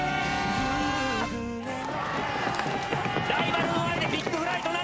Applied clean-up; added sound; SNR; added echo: none; none; none; none.